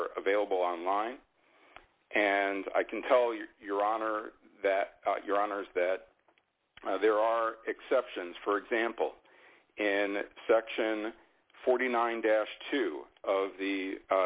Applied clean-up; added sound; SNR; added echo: none; none; none; none.